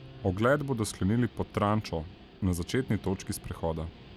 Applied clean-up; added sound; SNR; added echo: none; Guitar; 19 dB; none.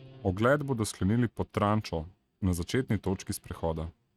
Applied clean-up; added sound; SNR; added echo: neural mask model RNNoise.